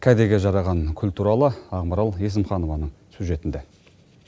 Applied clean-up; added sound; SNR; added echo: none; none; none; none.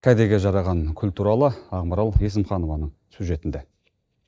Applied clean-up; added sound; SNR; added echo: neural mask model DeepFilterNet 3.